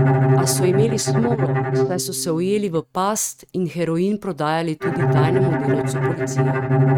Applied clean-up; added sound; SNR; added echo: neural mask model RNNoise.